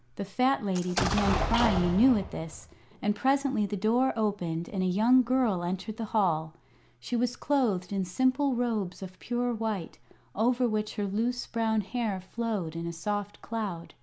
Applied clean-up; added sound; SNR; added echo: none; Explosion; 3 dB; none.